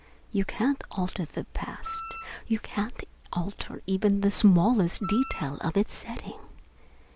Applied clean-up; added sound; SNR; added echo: none; Wind instrument, woodwind instrument; 11 dB; none.